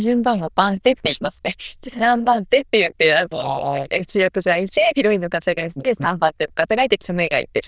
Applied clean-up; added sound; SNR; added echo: neural diffusion model UNIVERSE++.